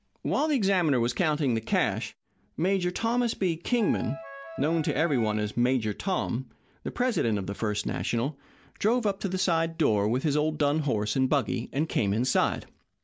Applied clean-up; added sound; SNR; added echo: none; Wind instrument, woodwind instrument; 14 dB; none.